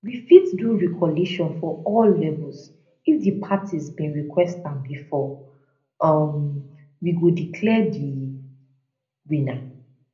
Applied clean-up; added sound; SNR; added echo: none; none; none; reverberation time 0.5 s.